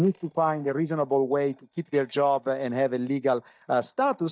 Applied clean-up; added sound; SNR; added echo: neural mask model DeepFilterNet 3.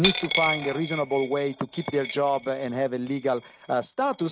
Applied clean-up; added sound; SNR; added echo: neural mask model RNNoise.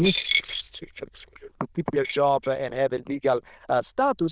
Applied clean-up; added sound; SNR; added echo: neural diffusion model UNIVERSE++.